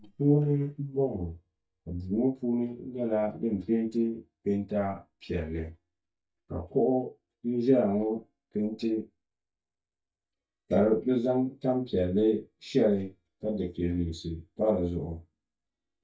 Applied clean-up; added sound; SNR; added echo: neural mask model DeepFilterNet 3.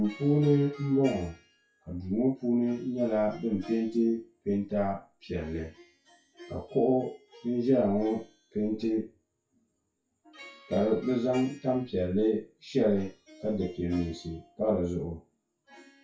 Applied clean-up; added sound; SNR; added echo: classical method WPE with log-MMSE.